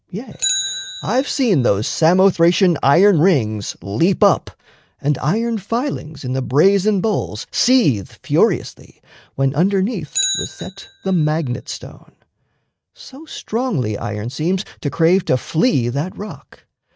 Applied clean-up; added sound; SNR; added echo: neural mask model RNNoise.